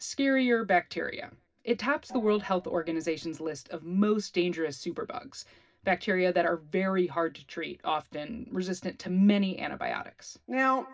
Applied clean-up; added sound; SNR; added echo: none; Gong; 20 dB; reverberation time 0.4 s.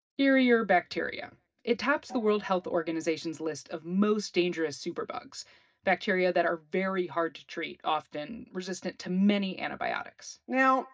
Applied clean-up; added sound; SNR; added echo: neural mask model DeepFilterNet 3.